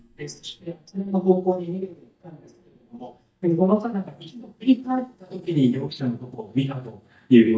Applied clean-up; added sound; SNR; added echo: neural mask model DeepFilterNet 3.